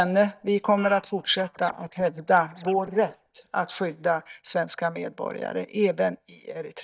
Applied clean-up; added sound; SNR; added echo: neural mask model DeepFilterNet 3.